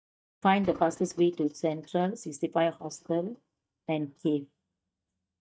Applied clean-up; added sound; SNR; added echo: neural mask model DeepFilterNet 3.